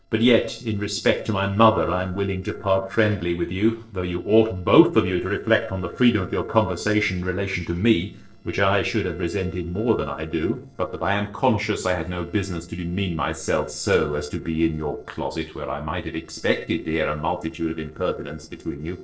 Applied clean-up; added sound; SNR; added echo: neural separator model SepFormer DNS4.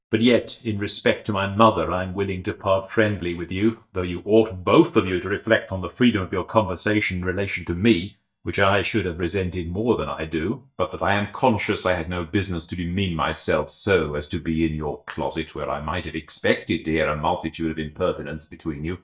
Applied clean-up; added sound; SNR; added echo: neural mask model DeepFilterNet 3.